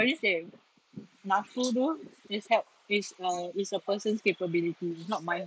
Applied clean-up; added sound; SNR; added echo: neural mask model Resemble Enhance denoiser.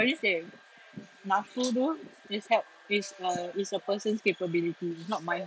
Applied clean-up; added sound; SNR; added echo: none; none; none; none.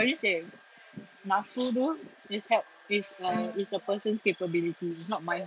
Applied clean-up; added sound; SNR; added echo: none; Bowed string instrument; 11 dB; none.